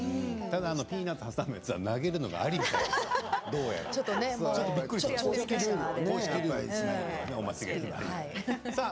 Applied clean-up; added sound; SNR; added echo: none; none; none; none.